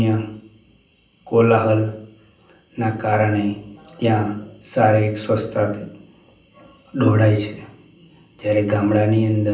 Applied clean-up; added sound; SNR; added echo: none; none; none; reverberation time 0.6 s.